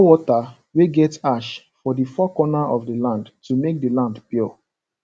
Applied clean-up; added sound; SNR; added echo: none; none; none; none.